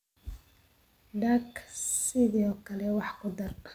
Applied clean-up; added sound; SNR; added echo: none; none; none; none.